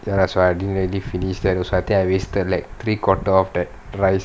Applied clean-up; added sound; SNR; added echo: none; none; none; none.